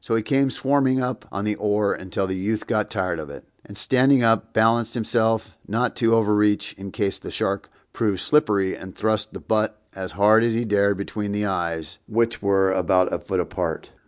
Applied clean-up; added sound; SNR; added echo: none; none; none; none.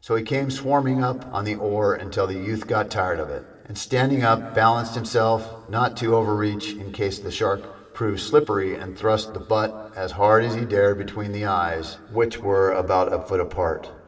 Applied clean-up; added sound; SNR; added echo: none; none; none; reverberation time 1.8 s.